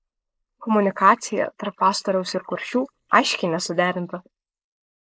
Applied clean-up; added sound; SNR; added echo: neural mask model Resemble Enhance denoiser.